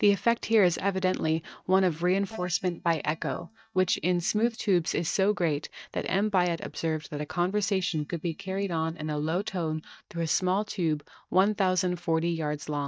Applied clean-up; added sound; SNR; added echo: neural mask model DeepFilterNet 3.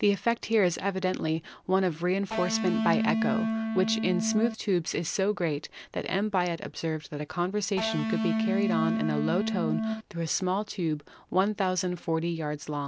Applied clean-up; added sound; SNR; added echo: none; Electric guitar; 0 dB; none.